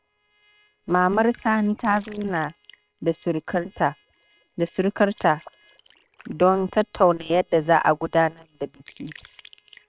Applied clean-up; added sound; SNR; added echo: neural separator model SepFormer WHAM!.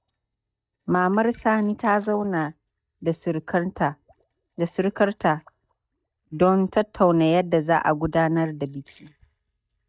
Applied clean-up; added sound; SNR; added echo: neural mask model DeepFilterNet 3.